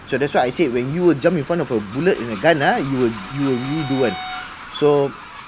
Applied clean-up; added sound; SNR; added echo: none; Train + Bowed string instrument; 15 dB; none.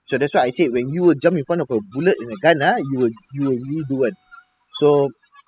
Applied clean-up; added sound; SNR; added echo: classical method spectral subtraction.